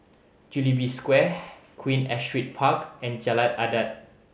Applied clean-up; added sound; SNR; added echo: none; none; none; none.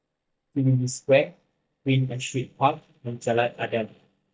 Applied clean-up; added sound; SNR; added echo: neural mask model DeepFilterNet 3.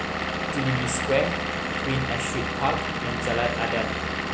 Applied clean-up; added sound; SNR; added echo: none; Engine / Vehicle; -1 dB; none.